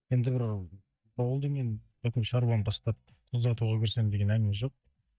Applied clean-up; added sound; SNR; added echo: neural mask model DeepFilterNet 3.